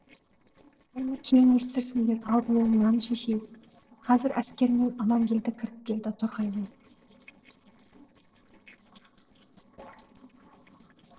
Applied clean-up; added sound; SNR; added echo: neural separator model SepFormer DNS4.